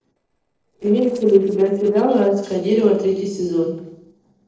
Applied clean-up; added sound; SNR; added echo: neural separator model SepFormer DNS4.